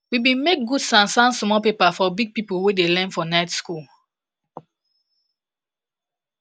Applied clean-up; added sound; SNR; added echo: none; none; none; none.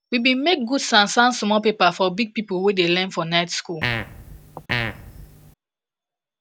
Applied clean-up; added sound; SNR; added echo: none; Fart; 6 dB; none.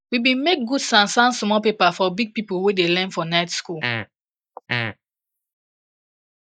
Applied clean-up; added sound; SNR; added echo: neural mask model Resemble Enhance denoiser.